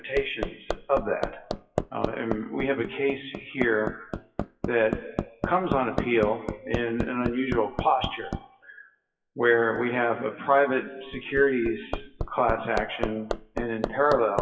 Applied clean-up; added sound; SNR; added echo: classical method WPE with log-MMSE.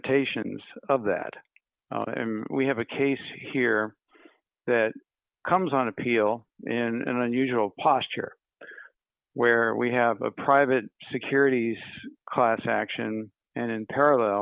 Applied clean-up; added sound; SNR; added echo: none; none; none; none.